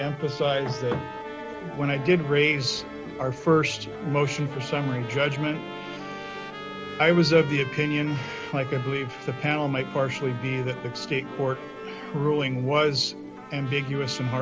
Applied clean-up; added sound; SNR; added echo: none; Musical instrument + Trumpet; 11 dB; none.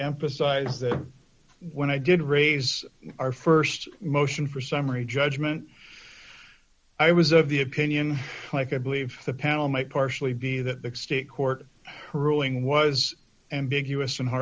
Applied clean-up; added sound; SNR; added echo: none; none; none; none.